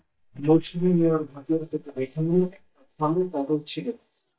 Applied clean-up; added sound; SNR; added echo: neural mask model DeepFilterNet 3.